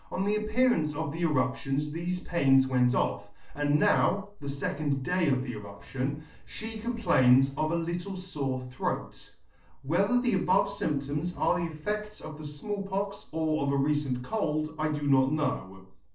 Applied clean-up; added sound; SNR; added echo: neural separator model SepFormer DNS4.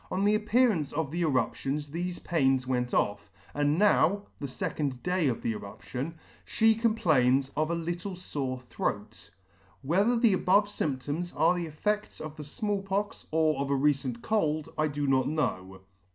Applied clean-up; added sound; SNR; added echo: none; none; none; none.